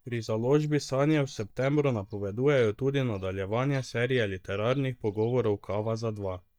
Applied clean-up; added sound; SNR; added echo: neural mask model DeepFilterNet 3.